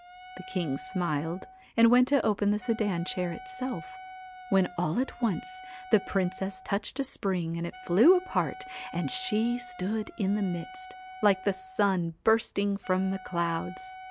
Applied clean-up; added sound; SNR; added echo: none; Wind instrument, woodwind instrument; 17 dB; none.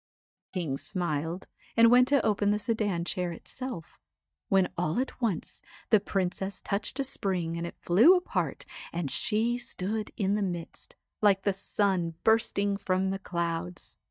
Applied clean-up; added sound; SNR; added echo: neural mask model DeepFilterNet 3.